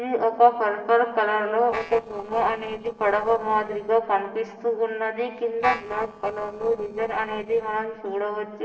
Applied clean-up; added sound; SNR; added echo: neural separator model SepFormer DNS4.